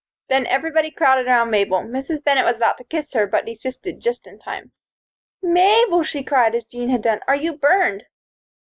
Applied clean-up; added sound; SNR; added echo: neural mask model Resemble Enhance denoiser.